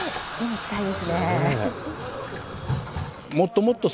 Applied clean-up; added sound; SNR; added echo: none; none; none; none.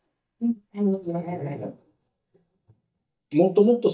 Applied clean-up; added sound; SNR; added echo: neural mask model DeepFilterNet 3.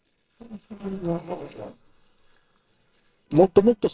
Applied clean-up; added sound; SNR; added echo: neural separator model SepFormer WHAMR!.